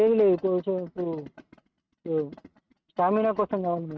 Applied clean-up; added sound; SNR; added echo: neural mask model RNNoise.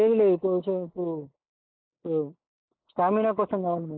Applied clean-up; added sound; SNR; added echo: neural mask model Resemble Enhance denoiser.